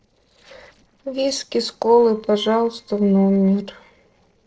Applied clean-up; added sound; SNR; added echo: neural separator model SepFormer DNS4.